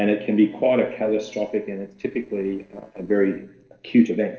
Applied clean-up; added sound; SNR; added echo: neural separator model SepFormer DNS4.